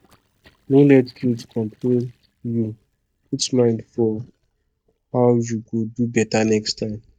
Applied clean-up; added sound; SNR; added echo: neural mask model DeepFilterNet 3.